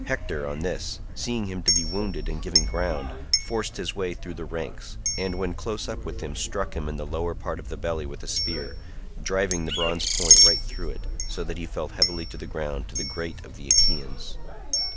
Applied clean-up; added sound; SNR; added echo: none; Chink, clink + Bird; -5 dB; none.